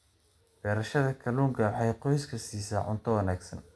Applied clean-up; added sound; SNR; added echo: none; none; none; none.